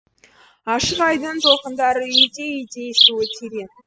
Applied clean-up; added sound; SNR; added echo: classical method spectral subtraction.